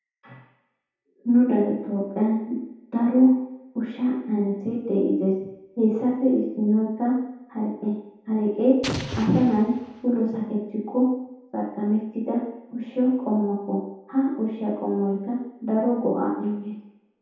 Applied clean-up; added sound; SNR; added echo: none; Explosion; 10 dB; reverberation time 0.8 s.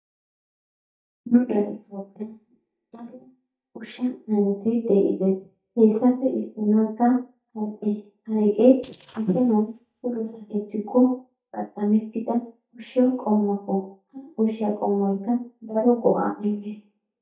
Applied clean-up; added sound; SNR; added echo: neural mask model DeepFilterNet 3.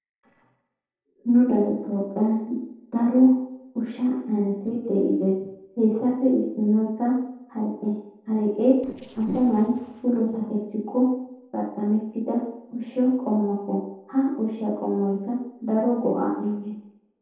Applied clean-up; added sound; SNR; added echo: neural separator model SepFormer DNS4.